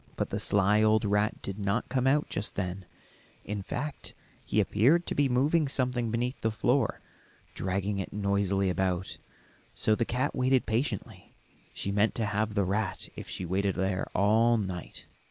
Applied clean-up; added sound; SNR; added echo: none; none; none; none.